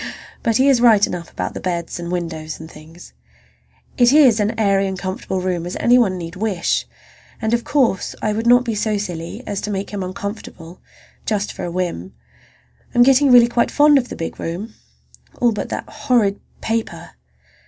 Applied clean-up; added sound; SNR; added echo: none; none; none; none.